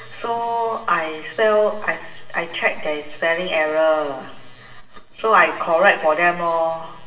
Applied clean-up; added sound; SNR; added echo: none; none; none; reverberation time 0.7 s.